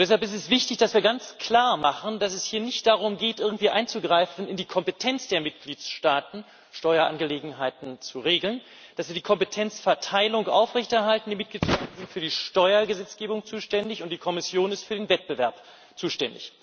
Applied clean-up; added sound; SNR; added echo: none; none; none; none.